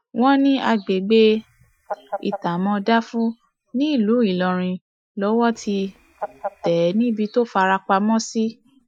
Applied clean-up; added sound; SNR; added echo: classical method Wiener filter.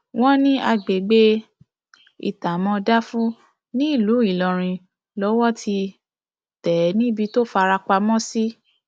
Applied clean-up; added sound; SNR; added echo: none; none; none; none.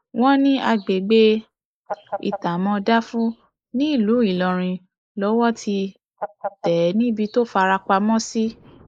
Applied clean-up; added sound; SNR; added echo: neural mask model Resemble Enhance denoiser.